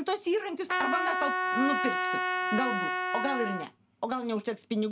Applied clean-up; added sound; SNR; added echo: none; Trumpet; -2 dB; none.